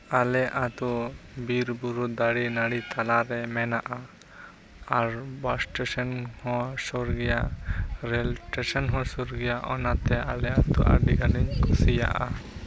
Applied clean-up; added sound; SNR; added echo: none; none; none; none.